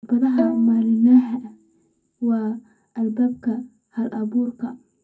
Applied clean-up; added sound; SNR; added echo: none; Bowed string instrument; 11 dB; reverberation time 0.3 s.